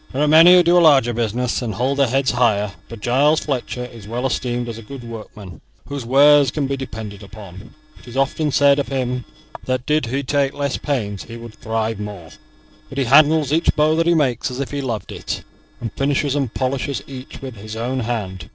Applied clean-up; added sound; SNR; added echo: neural separator model SepFormer DNS4.